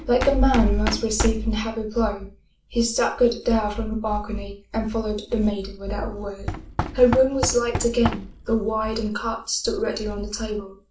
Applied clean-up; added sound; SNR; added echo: none; Knock; 11 dB; reverberation time 0.3 s.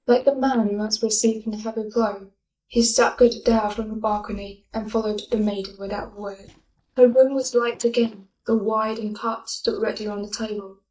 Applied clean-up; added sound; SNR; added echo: neural mask model DeepFilterNet 3.